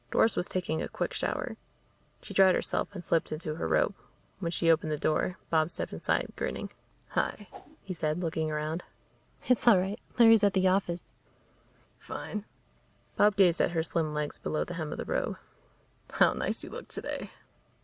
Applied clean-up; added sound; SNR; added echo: none; Whoosh, swoosh, swish; 16 dB; none.